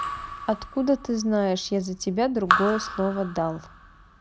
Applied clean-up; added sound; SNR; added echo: none; Raindrop / Drip; 6 dB; none.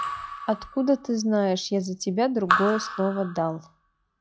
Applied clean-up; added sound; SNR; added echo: classical method log-MMSE.